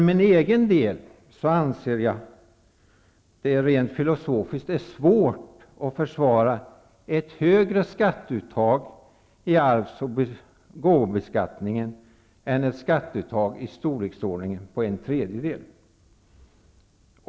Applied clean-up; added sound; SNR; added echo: none; none; none; none.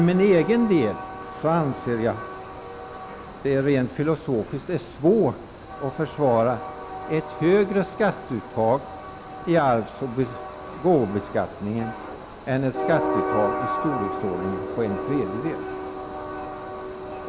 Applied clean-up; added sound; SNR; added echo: none; Train; 8 dB; none.